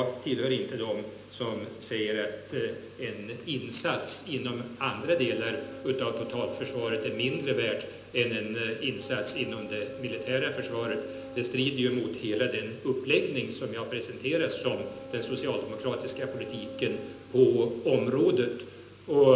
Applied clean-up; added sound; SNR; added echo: none; Boat, Water vehicle; 14 dB; reverberation time 0.9 s.